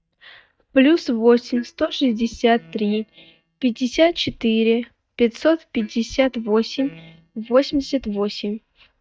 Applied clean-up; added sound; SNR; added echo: neural mask model DeepFilterNet 3.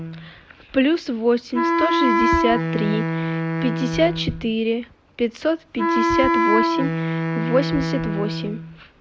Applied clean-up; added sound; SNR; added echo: none; Wind instrument, woodwind instrument; -1 dB; none.